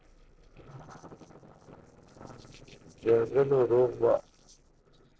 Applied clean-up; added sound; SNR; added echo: neural separator model SepFormer DNS4.